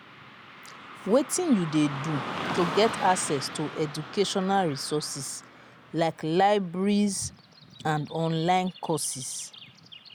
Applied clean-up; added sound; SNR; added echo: none; Car passing by / Traffic noise, roadway noise; 12 dB; none.